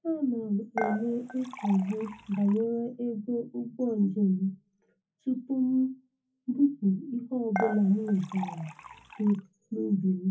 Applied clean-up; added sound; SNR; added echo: none; Dishes, pots, and pans / Chink, clink; 10 dB; reverberation time 0.3 s.